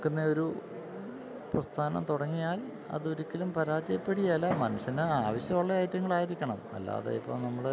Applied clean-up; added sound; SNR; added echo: none; Fireworks; 8 dB; none.